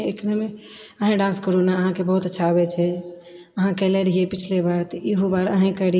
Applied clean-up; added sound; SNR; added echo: none; none; none; reverberation time 0.5 s.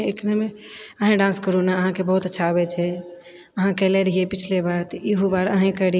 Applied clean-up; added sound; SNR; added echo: none; none; none; none.